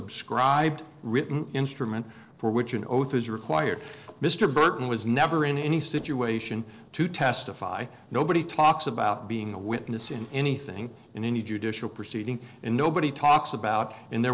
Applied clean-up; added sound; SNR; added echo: neural separator model SepFormer DNS4.